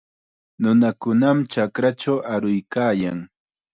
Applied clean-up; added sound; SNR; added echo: none; none; none; none.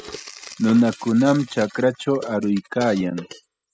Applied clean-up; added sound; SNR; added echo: classical method spectral subtraction.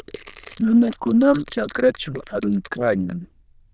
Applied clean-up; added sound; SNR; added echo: neural diffusion model UNIVERSE++.